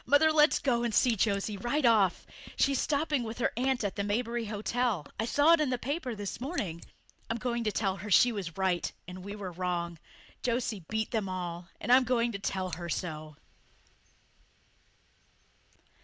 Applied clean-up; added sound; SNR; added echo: none; Scissors; 12 dB; none.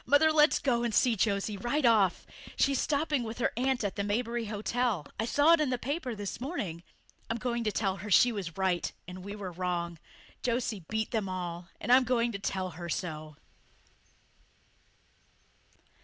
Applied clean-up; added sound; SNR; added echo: none; none; none; none.